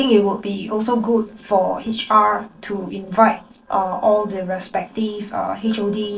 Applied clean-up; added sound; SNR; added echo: neural separator model SepFormer DNS4.